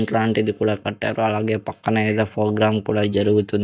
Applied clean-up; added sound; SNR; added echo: neural mask model DeepFilterNet 3.